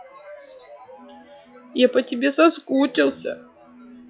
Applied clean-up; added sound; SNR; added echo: classical method log-MMSE.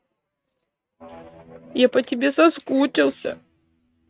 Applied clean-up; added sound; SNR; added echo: neural mask model RNNoise.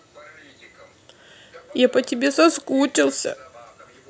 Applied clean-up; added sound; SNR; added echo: none; none; none; none.